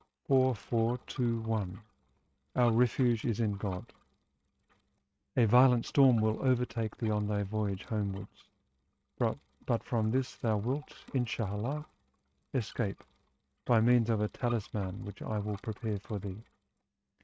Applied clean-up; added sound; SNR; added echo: neural mask model RNNoise.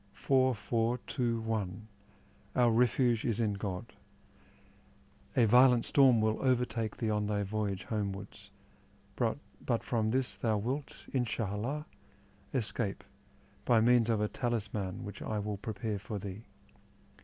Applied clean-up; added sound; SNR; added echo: none; none; none; none.